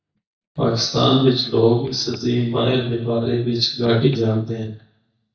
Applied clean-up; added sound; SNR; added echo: neural mask model DeepFilterNet 3.